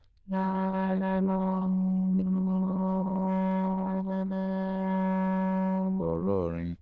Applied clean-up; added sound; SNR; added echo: neural diffusion model UNIVERSE++.